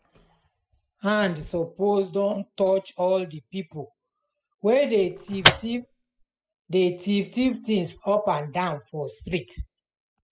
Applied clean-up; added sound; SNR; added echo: classical method spectral subtraction.